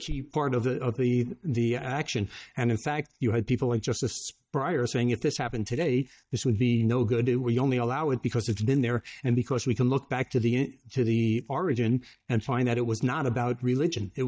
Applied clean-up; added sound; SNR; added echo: neural mask model DeepFilterNet 3.